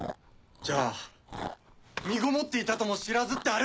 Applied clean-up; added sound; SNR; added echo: none; Chewing, mastication; 12 dB; none.